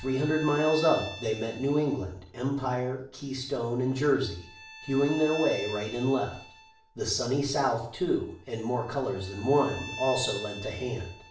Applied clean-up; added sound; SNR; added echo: none; Bowed string instrument; 15 dB; reverberation time 0.5 s.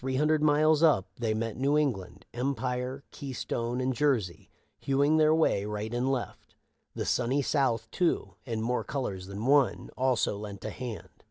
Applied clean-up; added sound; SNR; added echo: none; none; none; none.